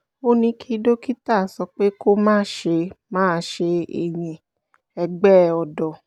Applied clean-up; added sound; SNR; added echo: none; none; none; none.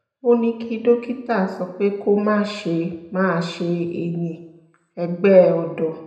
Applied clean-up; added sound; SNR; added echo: none; none; none; reverberation time 0.8 s.